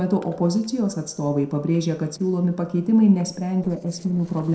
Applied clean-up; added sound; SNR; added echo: neural separator model SepFormer DNS4.